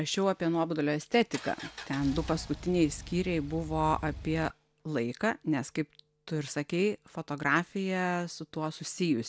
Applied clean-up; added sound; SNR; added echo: none; Engine; 11 dB; none.